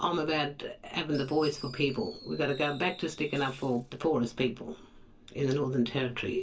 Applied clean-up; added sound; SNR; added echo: none; Fireworks; 19 dB; reverberation time 0.2 s.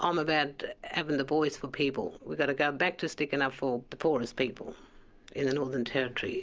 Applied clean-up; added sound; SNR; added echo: none; none; none; none.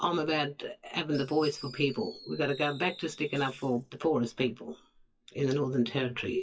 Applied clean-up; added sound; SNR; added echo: classical method WPE with log-MMSE.